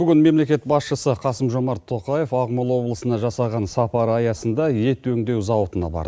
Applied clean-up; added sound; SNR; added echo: none; none; none; none.